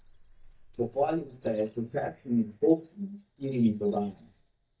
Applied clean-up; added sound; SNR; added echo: neural mask model DeepFilterNet 3.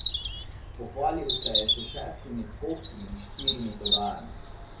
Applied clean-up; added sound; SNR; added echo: none; Bird vocalization, bird call, bird song; -4 dB; reverberation time 0.5 s.